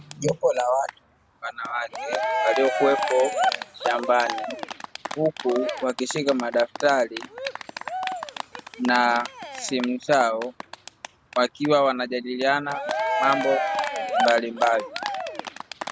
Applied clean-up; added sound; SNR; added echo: none; Cheering; 5 dB; none.